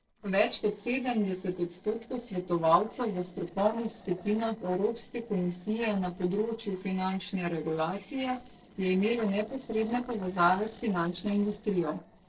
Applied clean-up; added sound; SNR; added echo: neural separator model SepFormer DNS4.